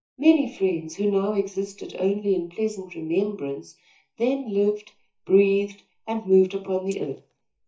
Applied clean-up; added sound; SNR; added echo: neural mask model DeepFilterNet 3.